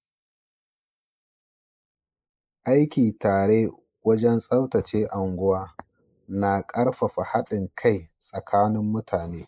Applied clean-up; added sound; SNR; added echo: neural mask model Resemble Enhance denoiser.